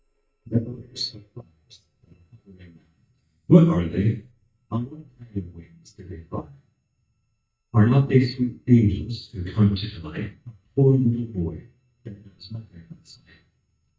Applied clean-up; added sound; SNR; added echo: neural mask model DeepFilterNet 3.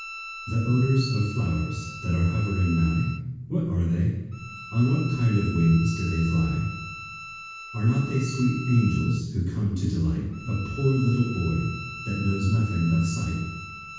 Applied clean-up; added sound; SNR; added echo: none; Bowed string instrument; 15 dB; reverberation time 1.2 s.